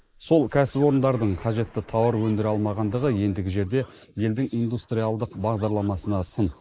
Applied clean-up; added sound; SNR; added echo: neural mask model Resemble Enhance denoiser.